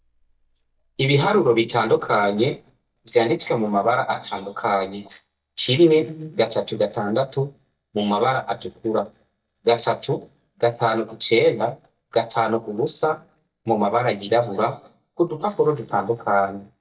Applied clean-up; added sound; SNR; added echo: neural mask model DeepFilterNet 3.